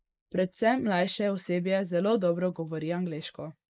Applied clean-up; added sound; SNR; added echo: neural mask model Resemble Enhance denoiser.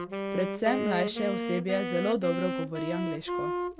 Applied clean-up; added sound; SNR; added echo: none; Wind instrument, woodwind instrument; 2 dB; none.